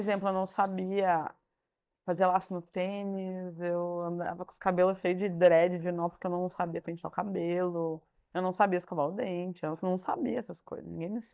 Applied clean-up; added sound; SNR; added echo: neural mask model DeepFilterNet 3.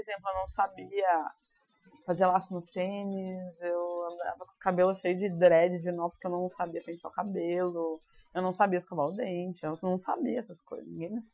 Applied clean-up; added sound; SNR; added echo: classical method Wiener filter.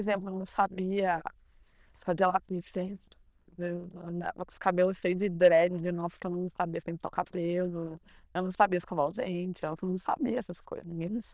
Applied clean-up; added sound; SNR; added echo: neural diffusion model UNIVERSE++.